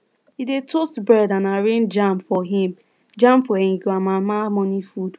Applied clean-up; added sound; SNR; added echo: none; none; none; none.